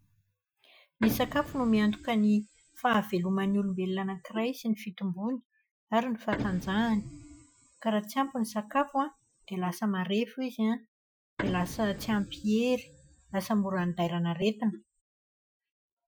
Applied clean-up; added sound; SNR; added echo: classical method Wiener filter.